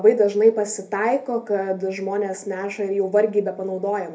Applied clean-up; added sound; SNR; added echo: none; none; none; reverberation time 0.3 s.